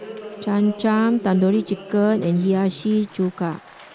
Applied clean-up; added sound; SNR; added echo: none; Applause; 16 dB; none.